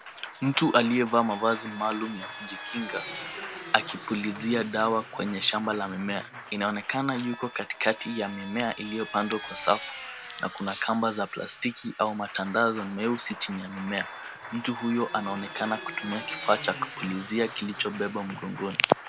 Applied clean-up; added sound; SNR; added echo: none; Applause + Vehicle; 12 dB; none.